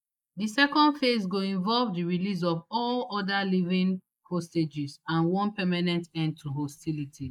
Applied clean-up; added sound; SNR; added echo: neural mask model Resemble Enhance denoiser.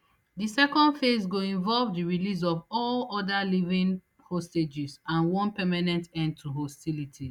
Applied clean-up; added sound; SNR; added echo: none; none; none; none.